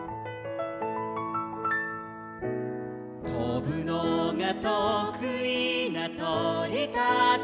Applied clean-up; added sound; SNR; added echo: none; none; none; none.